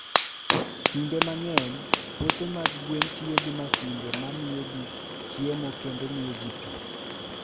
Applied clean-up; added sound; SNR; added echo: none; Fire; -3 dB; none.